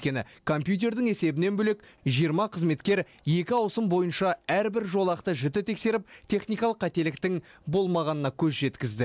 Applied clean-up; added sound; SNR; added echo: none; none; none; none.